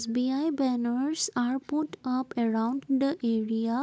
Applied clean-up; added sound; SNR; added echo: none; none; none; none.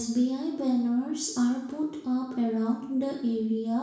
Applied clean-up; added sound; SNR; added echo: none; none; none; reverberation time 0.7 s.